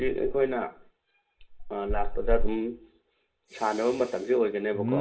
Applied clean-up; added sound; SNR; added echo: none; Respiratory sounds; 2 dB; reverberation time 0.2 s.